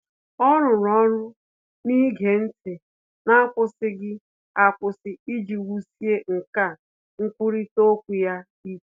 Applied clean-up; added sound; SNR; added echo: none; none; none; none.